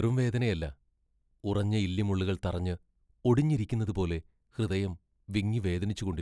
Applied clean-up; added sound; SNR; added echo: none; none; none; none.